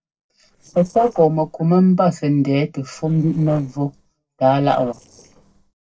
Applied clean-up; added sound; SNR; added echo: neural separator model SepFormer DNS4.